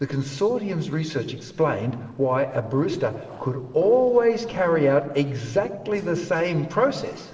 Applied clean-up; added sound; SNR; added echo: neural separator model SepFormer DNS4.